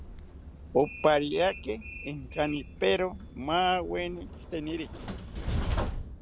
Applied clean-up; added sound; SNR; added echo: none; Train; 7 dB; none.